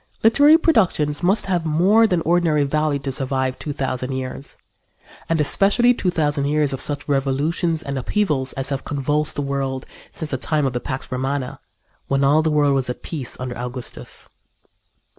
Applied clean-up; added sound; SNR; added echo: none; none; none; none.